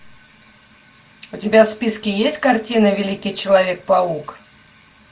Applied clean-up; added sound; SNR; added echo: none; none; none; none.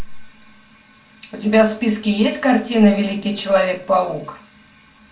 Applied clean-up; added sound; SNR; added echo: none; none; none; reverberation time 0.4 s.